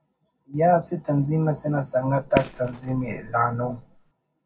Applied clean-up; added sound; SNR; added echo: none; Fireworks; 10 dB; reverberation time 0.4 s.